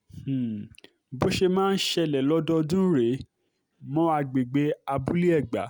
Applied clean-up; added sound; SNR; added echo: none; none; none; none.